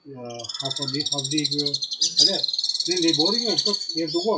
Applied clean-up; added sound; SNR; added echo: classical method WPE with log-MMSE.